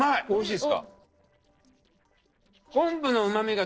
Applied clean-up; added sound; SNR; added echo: neural separator model SepFormer DNS4.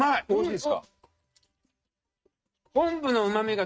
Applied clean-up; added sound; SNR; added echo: neural mask model RNNoise.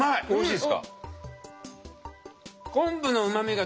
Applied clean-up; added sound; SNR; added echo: none; none; none; none.